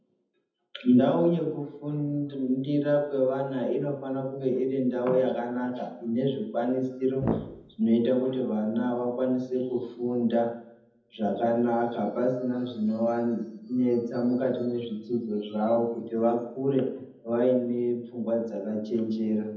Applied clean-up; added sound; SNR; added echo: none; Brass instrument; 5 dB; reverberation time 0.8 s.